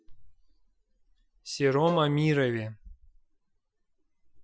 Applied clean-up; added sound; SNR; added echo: classical method Wiener filter.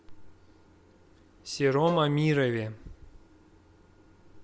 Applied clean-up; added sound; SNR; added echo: none; Bowed string instrument; 10 dB; none.